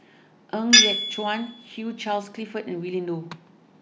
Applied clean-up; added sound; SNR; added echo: none; Tools; -4 dB; none.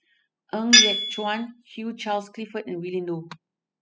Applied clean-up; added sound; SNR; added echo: classical method spectral subtraction.